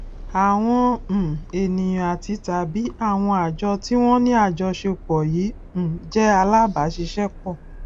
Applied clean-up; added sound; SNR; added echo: none; Subway, metro, underground; 16 dB; none.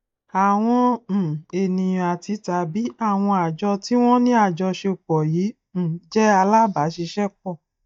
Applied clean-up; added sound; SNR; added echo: neural mask model DeepFilterNet 3.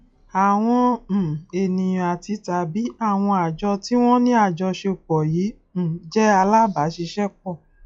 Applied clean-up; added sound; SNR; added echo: classical method log-MMSE.